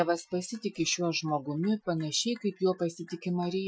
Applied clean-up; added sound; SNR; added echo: classical method Wiener filter.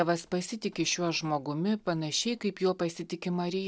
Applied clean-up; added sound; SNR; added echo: none; none; none; none.